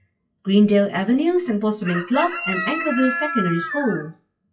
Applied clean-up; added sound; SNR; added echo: classical method WPE with log-MMSE.